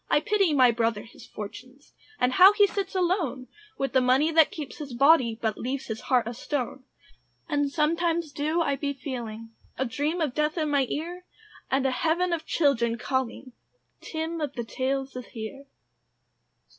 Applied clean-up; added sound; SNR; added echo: none; none; none; none.